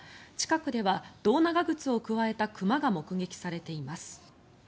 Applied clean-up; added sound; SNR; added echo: none; none; none; none.